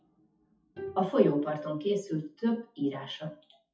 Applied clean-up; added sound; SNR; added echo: classical method WPE with log-MMSE.